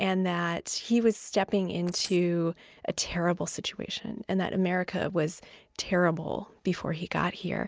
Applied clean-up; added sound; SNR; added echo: neural separator model SepFormer DNS4.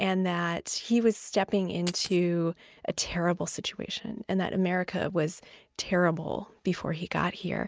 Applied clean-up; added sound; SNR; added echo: neural mask model RNNoise.